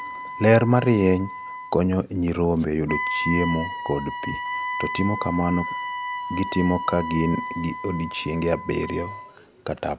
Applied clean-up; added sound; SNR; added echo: none; Wind instrument, woodwind instrument; 8 dB; none.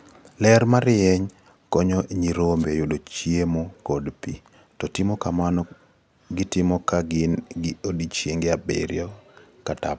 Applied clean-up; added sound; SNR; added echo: none; none; none; none.